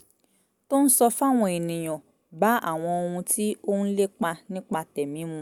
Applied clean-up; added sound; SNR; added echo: none; none; none; none.